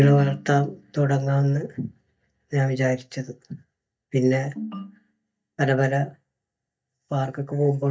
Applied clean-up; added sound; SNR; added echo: neural mask model DeepFilterNet 3.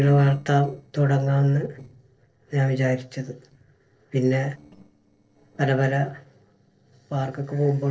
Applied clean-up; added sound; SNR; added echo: neural separator model SepFormer DNS4.